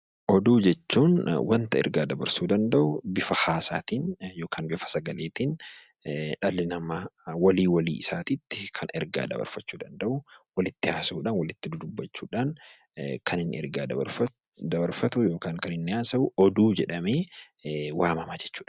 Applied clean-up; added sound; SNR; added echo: none; none; none; none.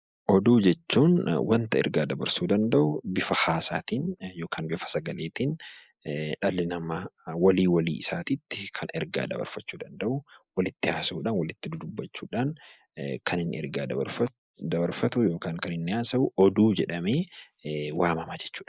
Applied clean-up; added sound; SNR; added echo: neural mask model Resemble Enhance denoiser.